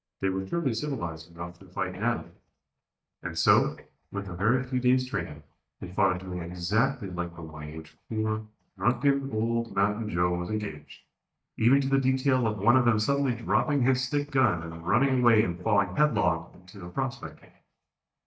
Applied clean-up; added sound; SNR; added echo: neural mask model DeepFilterNet 3.